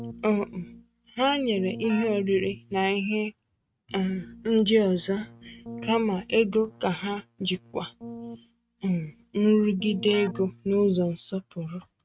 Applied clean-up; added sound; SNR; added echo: neural mask model RNNoise.